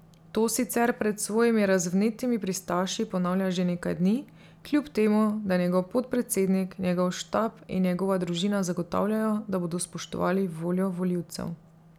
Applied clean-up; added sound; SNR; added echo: none; none; none; none.